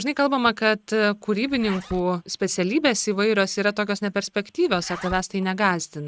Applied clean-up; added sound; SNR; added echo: neural mask model RNNoise.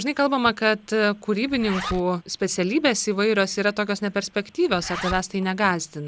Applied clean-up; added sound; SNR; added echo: none; Zipper (clothing); 15 dB; none.